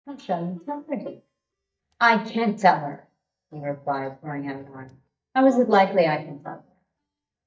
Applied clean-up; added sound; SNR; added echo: neural mask model DeepFilterNet 3.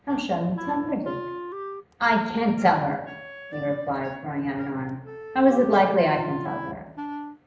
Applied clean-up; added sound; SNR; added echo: none; Wind instrument, woodwind instrument; 12 dB; reverberation time 0.8 s.